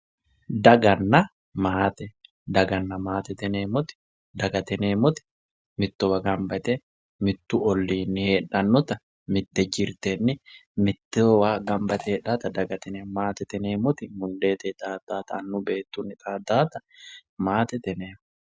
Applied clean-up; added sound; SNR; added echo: none; Fart; 17 dB; none.